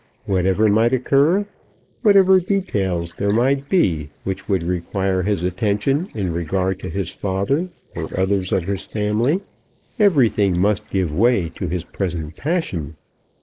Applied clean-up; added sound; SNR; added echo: neural mask model Resemble Enhance denoiser.